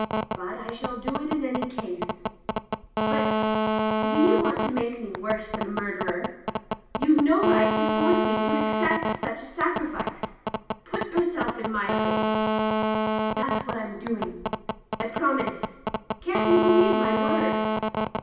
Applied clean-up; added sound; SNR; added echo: none; Telephone; -1 dB; reverberation time 0.9 s.